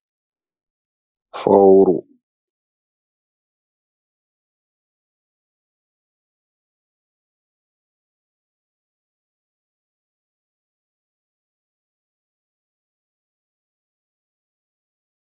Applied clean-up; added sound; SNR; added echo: neural mask model Resemble Enhance denoiser.